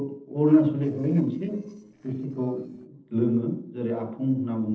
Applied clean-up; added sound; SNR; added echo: neural separator model SepFormer DNS4.